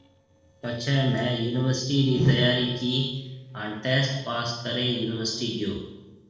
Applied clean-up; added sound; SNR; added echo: neural separator model SepFormer DNS4.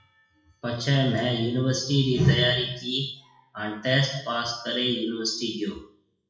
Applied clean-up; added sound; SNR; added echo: classical method WPE with log-MMSE.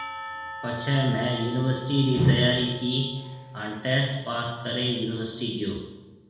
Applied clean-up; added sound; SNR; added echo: none; Church bell / Percussion; 16 dB; reverberation time 1.0 s.